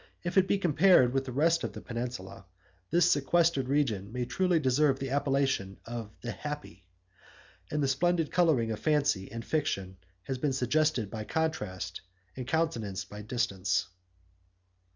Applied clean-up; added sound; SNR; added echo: none; none; none; none.